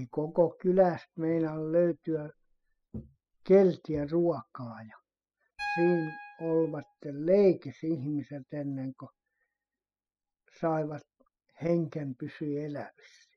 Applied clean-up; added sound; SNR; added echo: classical method spectral subtraction.